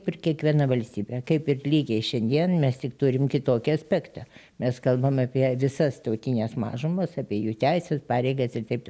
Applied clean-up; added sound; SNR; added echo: none; none; none; none.